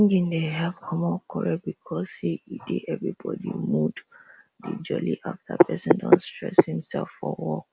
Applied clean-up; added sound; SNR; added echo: none; none; none; none.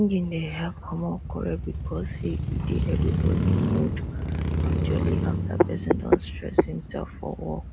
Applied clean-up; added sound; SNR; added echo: none; Motorcycle; -1 dB; none.